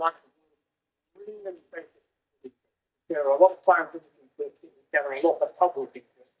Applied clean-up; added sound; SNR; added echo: neural mask model DeepFilterNet 3.